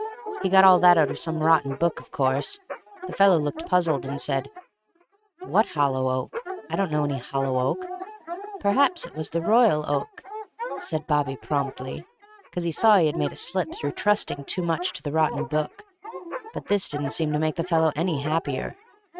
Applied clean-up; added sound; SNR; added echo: neural mask model RNNoise.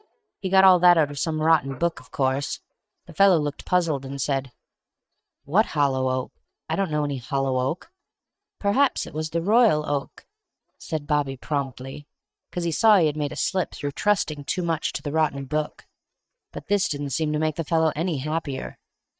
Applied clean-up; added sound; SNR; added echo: neural mask model DeepFilterNet 3.